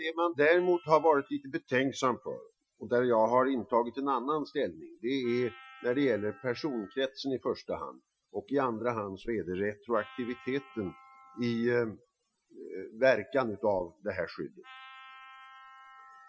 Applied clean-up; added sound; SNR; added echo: classical method Wiener filter.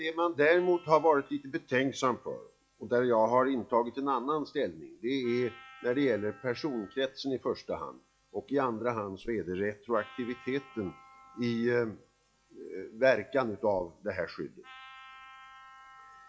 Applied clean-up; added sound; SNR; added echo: classical method log-MMSE.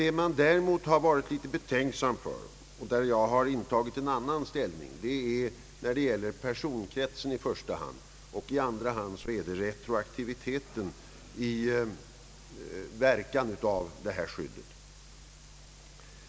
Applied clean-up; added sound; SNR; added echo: none; none; none; none.